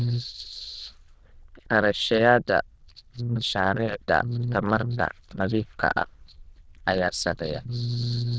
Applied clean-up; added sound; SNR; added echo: neural diffusion model UNIVERSE++.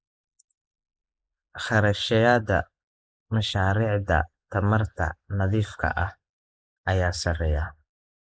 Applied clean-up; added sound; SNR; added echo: neural mask model Resemble Enhance denoiser.